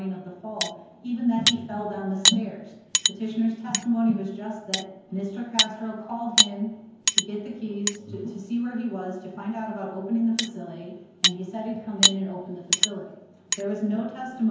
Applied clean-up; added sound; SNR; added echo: none; Cutlery, silverware; -2 dB; reverberation time 0.9 s.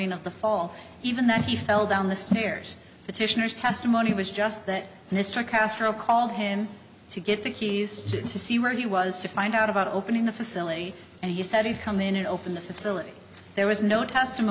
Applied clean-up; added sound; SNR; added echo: none; none; none; none.